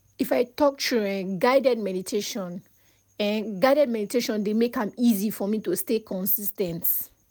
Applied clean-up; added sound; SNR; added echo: none; none; none; none.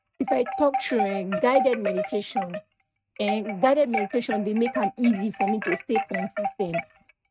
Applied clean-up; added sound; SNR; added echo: neural mask model RNNoise.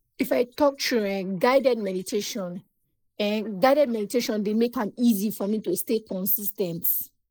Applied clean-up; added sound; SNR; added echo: neural mask model Resemble Enhance denoiser.